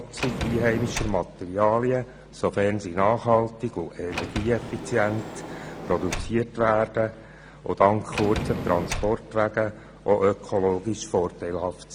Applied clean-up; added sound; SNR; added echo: none; Sliding door; 10 dB; none.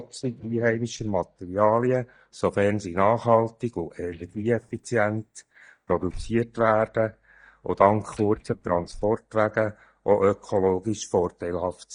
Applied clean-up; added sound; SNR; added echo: neural mask model DeepFilterNet 3.